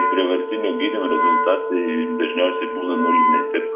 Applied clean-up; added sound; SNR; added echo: none; Wind instrument, woodwind instrument; -1 dB; reverberation time 0.6 s.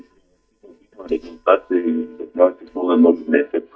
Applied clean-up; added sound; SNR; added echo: neural mask model DeepFilterNet 3.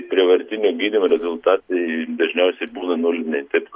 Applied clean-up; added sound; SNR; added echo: none; none; none; none.